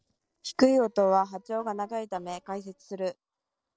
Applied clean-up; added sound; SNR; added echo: neural separator model SepFormer DNS4.